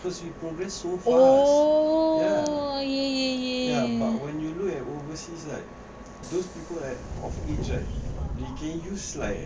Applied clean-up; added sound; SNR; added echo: none; Subway, metro, underground; 12 dB; none.